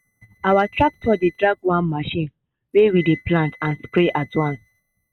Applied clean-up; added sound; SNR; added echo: neural mask model RNNoise.